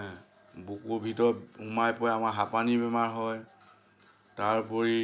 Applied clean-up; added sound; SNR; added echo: none; none; none; none.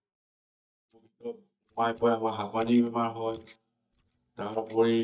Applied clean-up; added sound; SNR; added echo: neural mask model DeepFilterNet 3.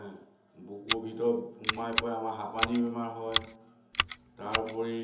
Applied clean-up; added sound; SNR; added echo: none; Scissors; -3 dB; reverberation time 0.8 s.